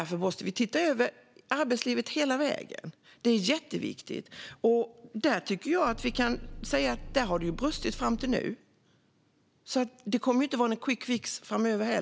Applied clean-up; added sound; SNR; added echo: none; Engine; 11 dB; none.